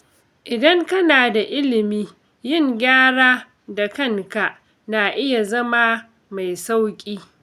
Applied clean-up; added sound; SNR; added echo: none; none; none; none.